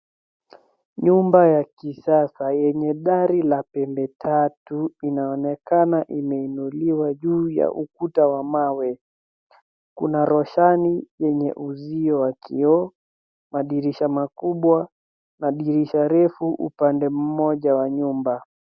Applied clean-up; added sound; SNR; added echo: none; none; none; none.